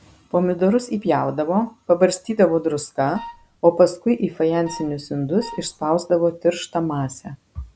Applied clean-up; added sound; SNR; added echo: none; Wind instrument, woodwind instrument; 17 dB; none.